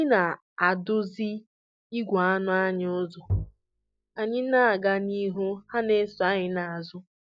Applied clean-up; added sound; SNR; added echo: neural mask model DeepFilterNet 3.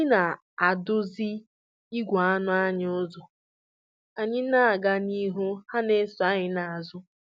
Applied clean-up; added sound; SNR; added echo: none; none; none; none.